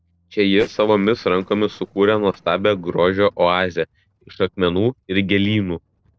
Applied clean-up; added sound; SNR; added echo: neural separator model SepFormer DNS4.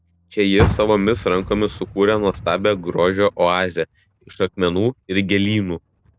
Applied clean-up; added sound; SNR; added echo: none; Car; 10 dB; none.